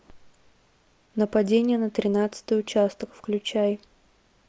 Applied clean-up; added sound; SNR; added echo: none; none; none; none.